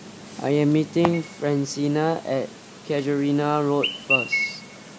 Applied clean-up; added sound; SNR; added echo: none; Chirp, tweet; 7 dB; none.